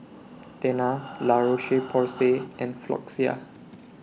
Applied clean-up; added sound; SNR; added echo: none; Breathing; 18 dB; none.